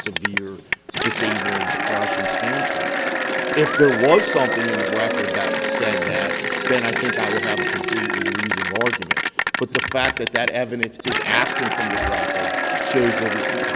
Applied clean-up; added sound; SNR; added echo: none; Applause / Cheering; -2 dB; none.